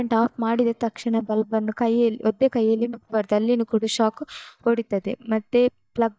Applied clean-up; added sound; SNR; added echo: neural mask model DeepFilterNet 3.